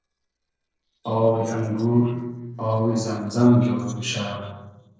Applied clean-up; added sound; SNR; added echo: neural separator model SepFormer DNS4.